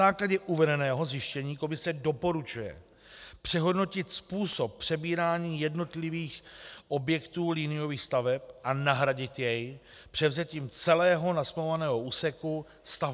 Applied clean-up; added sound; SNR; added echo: none; none; none; none.